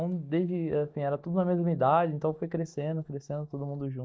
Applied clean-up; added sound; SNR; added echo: neural mask model DeepFilterNet 3.